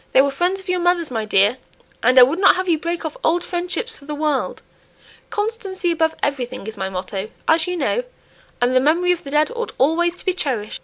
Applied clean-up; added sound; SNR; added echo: none; none; none; none.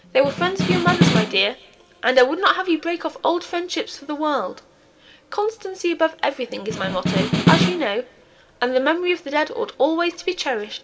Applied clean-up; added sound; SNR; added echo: none; Snare drum; -2 dB; reverberation time 2.1 s.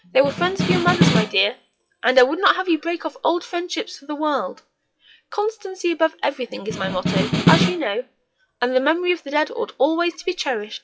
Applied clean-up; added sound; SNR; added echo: classical method WPE with log-MMSE.